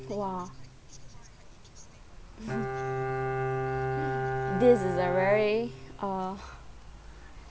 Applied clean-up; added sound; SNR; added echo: none; Bowed string instrument; 3 dB; none.